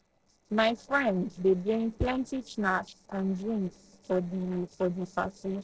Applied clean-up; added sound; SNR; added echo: neural separator model SepFormer DNS4.